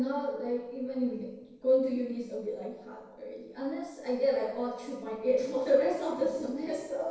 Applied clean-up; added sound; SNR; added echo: neural separator model SepFormer DNS4.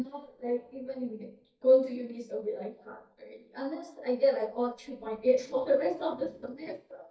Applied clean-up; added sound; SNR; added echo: neural mask model DeepFilterNet 3.